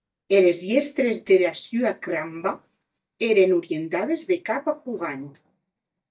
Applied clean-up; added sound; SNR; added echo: neural mask model DeepFilterNet 3.